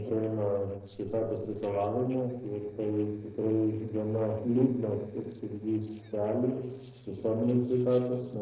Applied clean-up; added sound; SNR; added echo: neural separator model SepFormer DNS4.